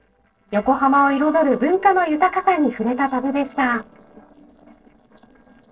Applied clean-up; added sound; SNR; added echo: neural separator model SepFormer DNS4.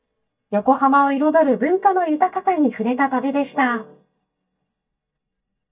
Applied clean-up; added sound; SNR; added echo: neural mask model DeepFilterNet 3.